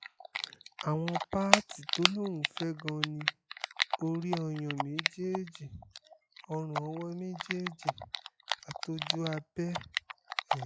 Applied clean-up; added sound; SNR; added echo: classical method log-MMSE.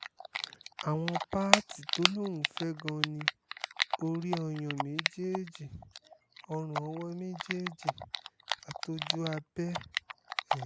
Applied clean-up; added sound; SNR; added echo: none; Typing; -1 dB; none.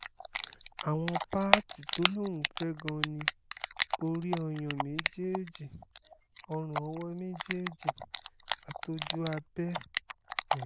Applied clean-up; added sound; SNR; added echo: neural diffusion model UNIVERSE++.